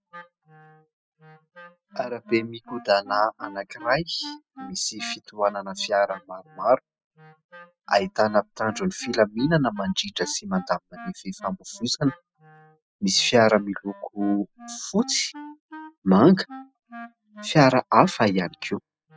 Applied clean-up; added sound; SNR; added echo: classical method spectral subtraction.